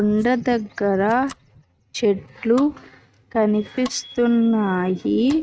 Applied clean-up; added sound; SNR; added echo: neural mask model RNNoise.